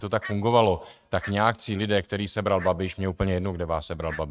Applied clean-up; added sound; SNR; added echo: neural mask model RNNoise.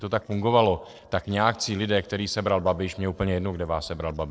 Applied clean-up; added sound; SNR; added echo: neural separator model SepFormer DNS4.